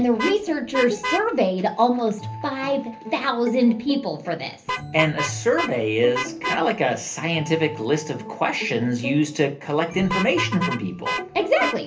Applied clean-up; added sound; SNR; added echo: none; Vehicle horn, car horn, honking; 10 dB; reverberation time 0.3 s.